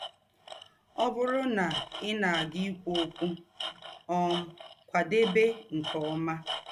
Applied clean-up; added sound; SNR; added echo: none; Tools; 10 dB; none.